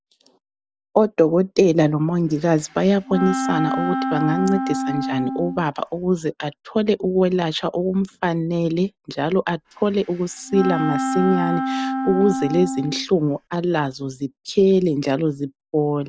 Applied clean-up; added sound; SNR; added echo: none; Wind instrument, woodwind instrument; 5 dB; none.